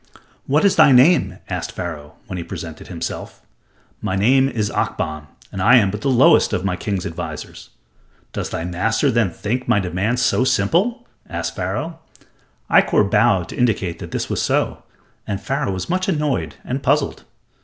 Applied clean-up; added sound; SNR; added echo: none; none; none; none.